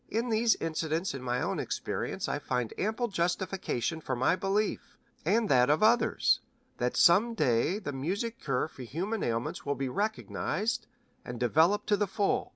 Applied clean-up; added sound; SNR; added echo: none; none; none; none.